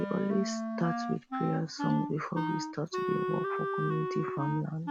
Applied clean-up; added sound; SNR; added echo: none; Wind instrument, woodwind instrument; 1 dB; none.